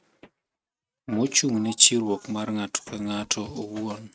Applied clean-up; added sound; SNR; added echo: neural mask model RNNoise.